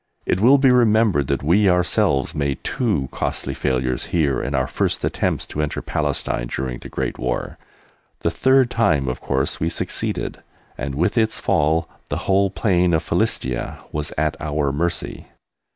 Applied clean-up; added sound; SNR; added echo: none; none; none; none.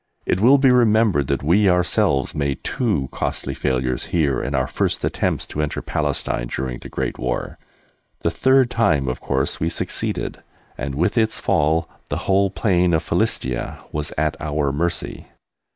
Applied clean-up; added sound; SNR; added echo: neural mask model Resemble Enhance denoiser.